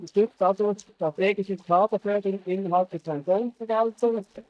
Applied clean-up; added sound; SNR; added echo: neural mask model DeepFilterNet 3.